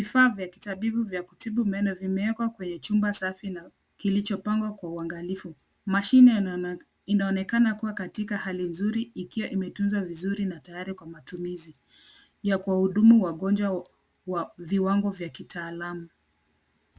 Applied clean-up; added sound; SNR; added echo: none; none; none; none.